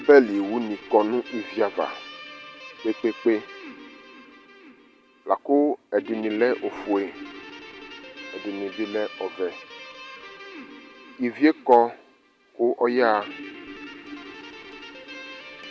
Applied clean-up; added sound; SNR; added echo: none; Guitar; 16 dB; none.